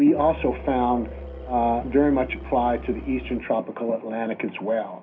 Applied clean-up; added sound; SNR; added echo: none; Musical instrument; 12 dB; reverberation time 0.4 s.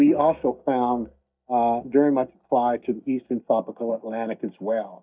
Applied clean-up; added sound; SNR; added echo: neural mask model DeepFilterNet 3.